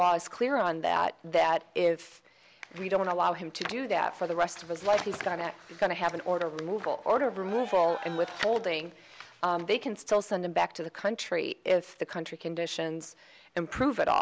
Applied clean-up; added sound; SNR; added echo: none; Cheering; 15 dB; none.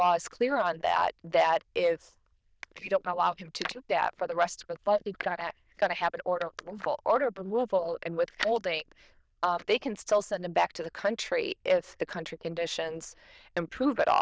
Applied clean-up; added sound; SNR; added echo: neural diffusion model UNIVERSE++.